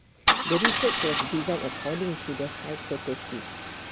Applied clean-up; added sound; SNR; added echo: none; Idling / Engine starting / Car; -1 dB; none.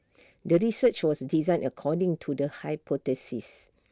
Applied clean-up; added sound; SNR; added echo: none; none; none; none.